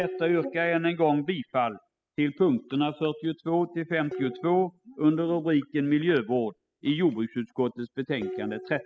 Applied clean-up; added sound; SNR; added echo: classical method spectral subtraction.